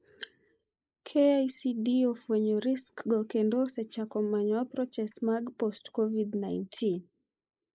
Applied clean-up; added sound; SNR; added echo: neural mask model Resemble Enhance denoiser.